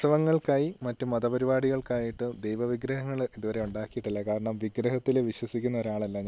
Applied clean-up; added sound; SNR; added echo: none; none; none; none.